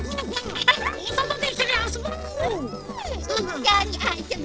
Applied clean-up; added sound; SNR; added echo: neural separator model SepFormer DNS4.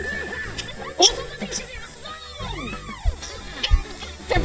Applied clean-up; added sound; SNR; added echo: neural mask model DeepFilterNet 3.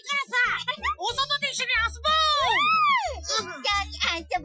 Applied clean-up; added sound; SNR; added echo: classical method Wiener filter.